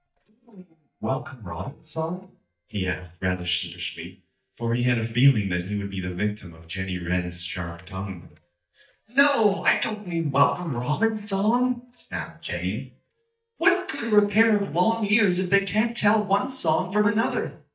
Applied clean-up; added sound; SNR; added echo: neural mask model DeepFilterNet 3.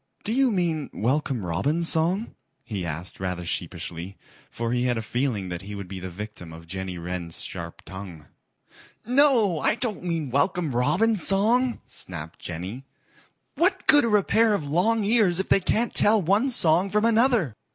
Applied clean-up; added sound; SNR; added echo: none; none; none; none.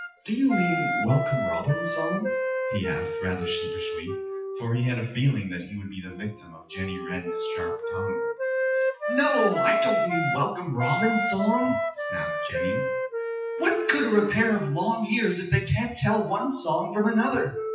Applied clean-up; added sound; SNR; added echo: classical method WPE with log-MMSE.